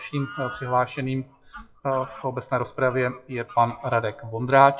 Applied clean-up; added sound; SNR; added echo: classical method WPE with log-MMSE.